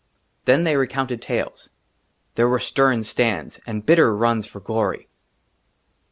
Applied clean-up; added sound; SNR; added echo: none; none; none; none.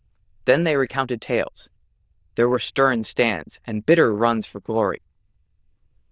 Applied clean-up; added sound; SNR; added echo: neural diffusion model UNIVERSE++.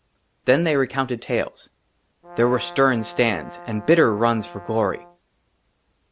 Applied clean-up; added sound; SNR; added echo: none; Brass instrument; 17 dB; none.